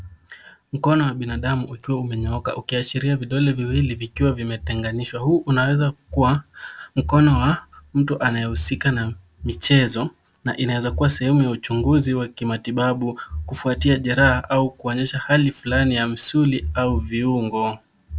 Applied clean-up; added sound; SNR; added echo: none; none; none; none.